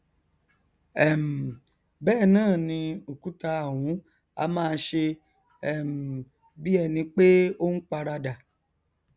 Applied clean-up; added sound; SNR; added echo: none; none; none; none.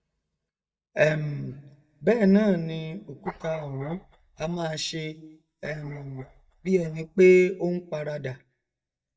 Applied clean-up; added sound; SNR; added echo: neural mask model DeepFilterNet 3.